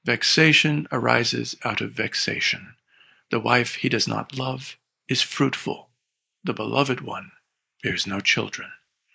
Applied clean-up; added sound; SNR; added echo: neural mask model Resemble Enhance denoiser.